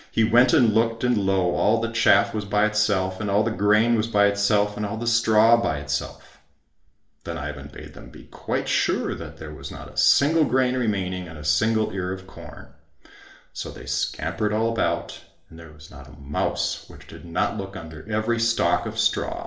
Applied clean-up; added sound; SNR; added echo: none; none; none; reverberation time 0.5 s.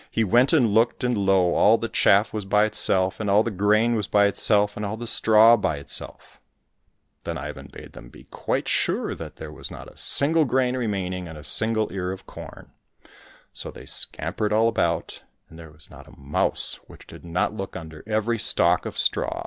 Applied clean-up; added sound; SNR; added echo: none; none; none; none.